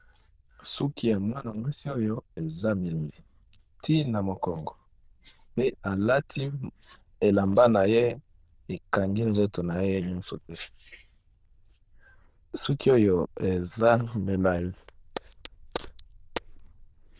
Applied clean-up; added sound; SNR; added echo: neural diffusion model UNIVERSE++.